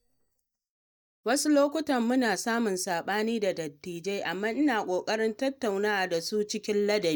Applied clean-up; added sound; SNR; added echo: neural mask model DeepFilterNet 3.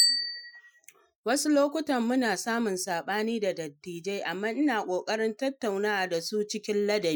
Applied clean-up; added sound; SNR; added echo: classical method Wiener filter.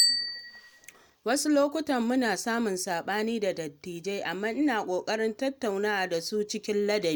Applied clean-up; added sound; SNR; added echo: none; Bicycle bell; 8 dB; none.